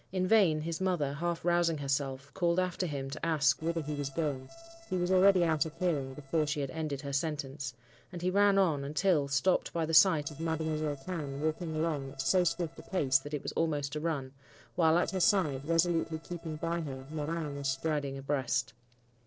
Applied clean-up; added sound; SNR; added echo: neural separator model SepFormer DNS4.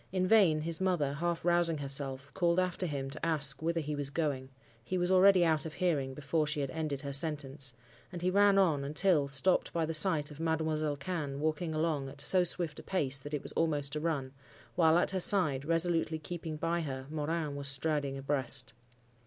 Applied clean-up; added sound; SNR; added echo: none; none; none; none.